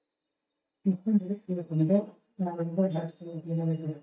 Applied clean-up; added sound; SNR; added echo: neural mask model DeepFilterNet 3.